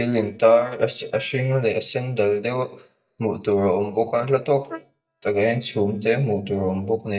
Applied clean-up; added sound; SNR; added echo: neural mask model DeepFilterNet 3.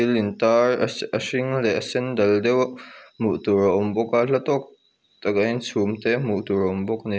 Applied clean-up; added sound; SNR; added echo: none; none; none; none.